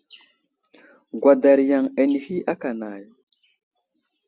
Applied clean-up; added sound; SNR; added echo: none; none; none; none.